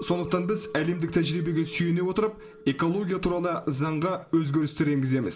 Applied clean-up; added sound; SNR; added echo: none; Chink, clink; 19 dB; reverberation time 0.4 s.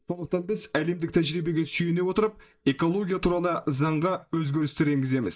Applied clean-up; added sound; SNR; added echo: neural mask model DeepFilterNet 3.